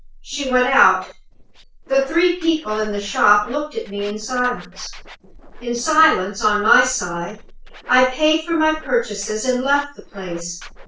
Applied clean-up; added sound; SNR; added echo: neural separator model SepFormer DNS4.